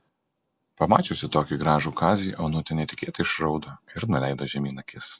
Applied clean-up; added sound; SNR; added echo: none; none; none; none.